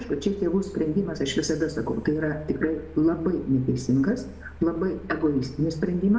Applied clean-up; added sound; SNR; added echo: none; Mechanical fan; 18 dB; reverberation time 0.7 s.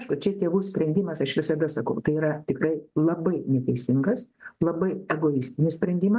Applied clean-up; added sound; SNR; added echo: none; none; none; none.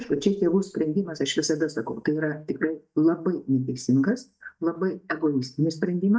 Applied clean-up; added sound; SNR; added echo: neural mask model DeepFilterNet 3.